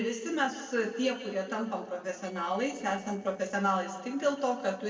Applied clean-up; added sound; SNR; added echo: neural separator model SepFormer DNS4.